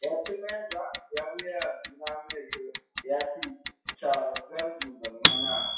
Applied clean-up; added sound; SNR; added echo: classical method WPE with log-MMSE.